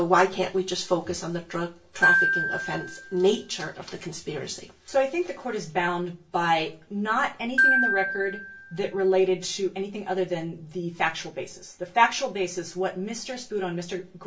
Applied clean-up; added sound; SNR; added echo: none; Glockenspiel; 1 dB; reverberation time 0.2 s.